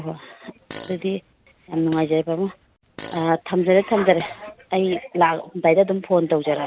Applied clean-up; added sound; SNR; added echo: none; Fart; 18 dB; none.